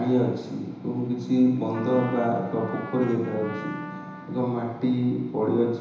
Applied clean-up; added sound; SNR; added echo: none; Trumpet; 17 dB; reverberation time 1.0 s.